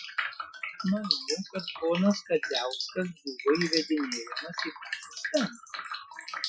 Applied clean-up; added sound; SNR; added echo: classical method Wiener filter.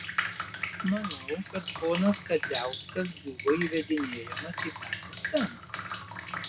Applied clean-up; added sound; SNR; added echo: none; Drip; 2 dB; none.